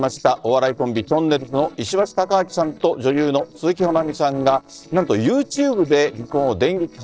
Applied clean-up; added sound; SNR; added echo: neural separator model SepFormer DNS4.